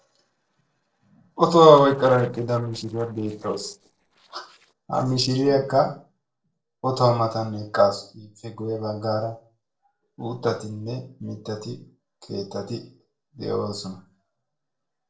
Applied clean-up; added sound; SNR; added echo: neural separator model SepFormer DNS4.